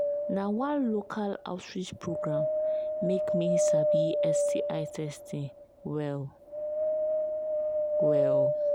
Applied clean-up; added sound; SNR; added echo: none; Wind; -5 dB; none.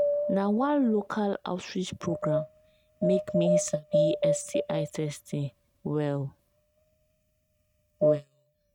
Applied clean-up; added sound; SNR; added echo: neural mask model RNNoise.